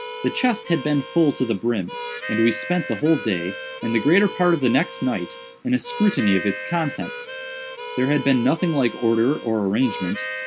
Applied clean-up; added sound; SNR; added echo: none; Harmonica; 11 dB; none.